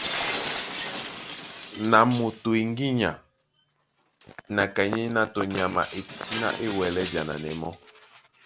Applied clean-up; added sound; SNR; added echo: none; Shatter; 10 dB; none.